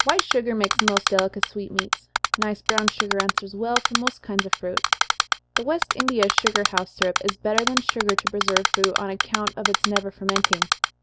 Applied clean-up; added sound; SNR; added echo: none; Typing; -2 dB; none.